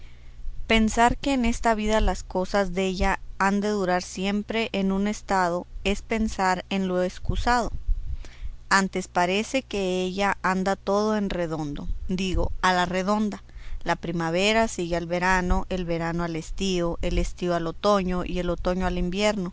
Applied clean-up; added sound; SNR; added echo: none; none; none; none.